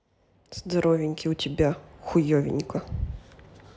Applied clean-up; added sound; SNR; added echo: none; none; none; none.